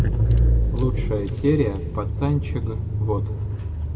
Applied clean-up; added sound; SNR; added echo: none; Engine / Car; -4 dB; reverberation time 1.4 s.